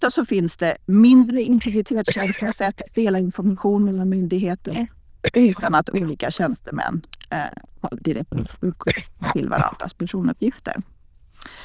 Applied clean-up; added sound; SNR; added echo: neural diffusion model UNIVERSE++.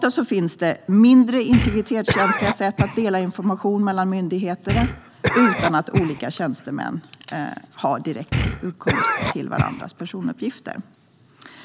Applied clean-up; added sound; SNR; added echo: none; Cough; 4 dB; none.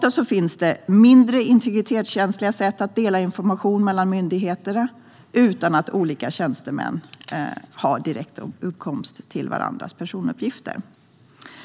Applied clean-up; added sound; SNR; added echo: none; none; none; none.